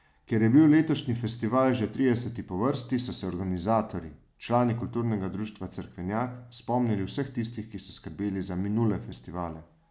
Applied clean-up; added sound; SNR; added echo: none; none; none; none.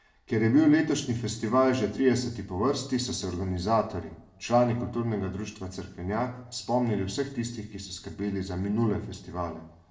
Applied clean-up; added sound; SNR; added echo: none; none; none; reverberation time 0.6 s.